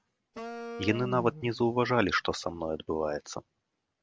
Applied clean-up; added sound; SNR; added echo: none; Wind instrument, woodwind instrument; 11 dB; none.